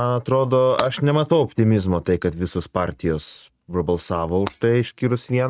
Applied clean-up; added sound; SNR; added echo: neural mask model RNNoise.